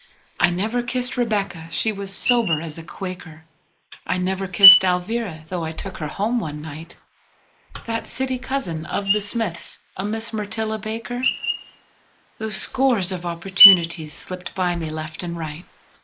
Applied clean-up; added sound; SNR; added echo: neural mask model Resemble Enhance denoiser.